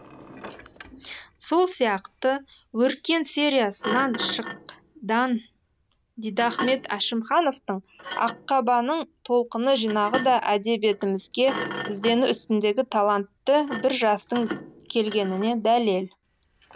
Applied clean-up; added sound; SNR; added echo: none; Thump, thud; 14 dB; none.